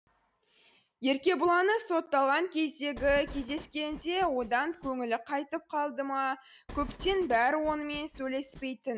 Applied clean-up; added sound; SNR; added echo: none; Train; 15 dB; none.